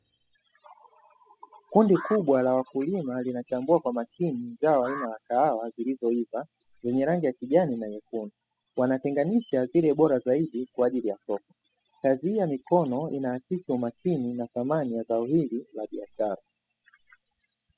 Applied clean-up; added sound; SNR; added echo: classical method spectral subtraction.